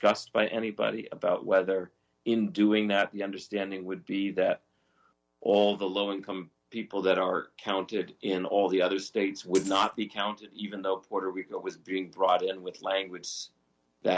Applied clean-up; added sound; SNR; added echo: none; Coin (dropping); 14 dB; none.